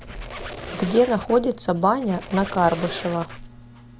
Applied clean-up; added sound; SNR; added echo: none; Squeak; 13 dB; none.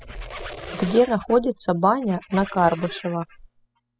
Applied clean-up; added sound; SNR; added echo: classical method spectral subtraction.